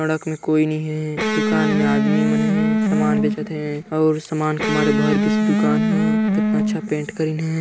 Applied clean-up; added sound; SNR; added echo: none; Electric guitar; -3 dB; none.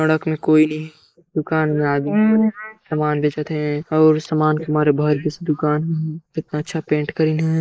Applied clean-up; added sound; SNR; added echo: neural mask model Resemble Enhance denoiser.